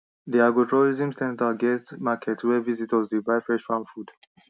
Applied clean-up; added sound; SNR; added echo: none; none; none; none.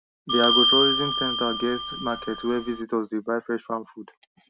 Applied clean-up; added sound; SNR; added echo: none; Bell; -3 dB; none.